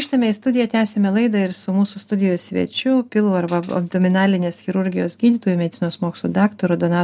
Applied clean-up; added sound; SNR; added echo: none; none; none; none.